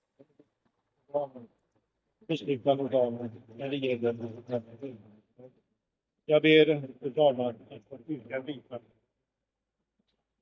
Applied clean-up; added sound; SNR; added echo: neural mask model DeepFilterNet 3.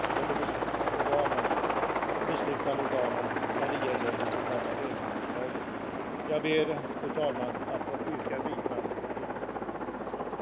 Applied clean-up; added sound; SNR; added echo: none; Aircraft; -4 dB; none.